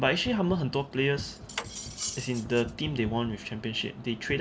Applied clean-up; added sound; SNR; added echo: none; Cutlery, silverware; 12 dB; none.